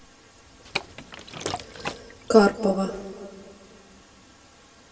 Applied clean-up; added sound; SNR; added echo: none; Liquid; 9 dB; reverberation time 1.5 s.